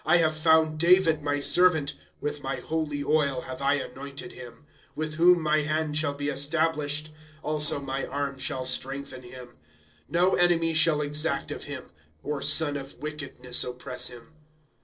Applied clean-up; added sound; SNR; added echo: neural separator model SepFormer DNS4.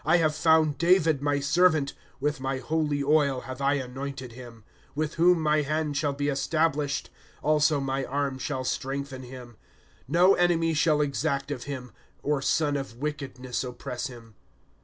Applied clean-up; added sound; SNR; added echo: none; none; none; none.